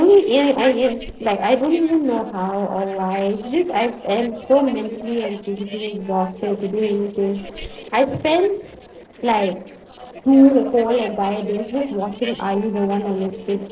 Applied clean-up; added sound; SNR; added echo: neural separator model SepFormer DNS4.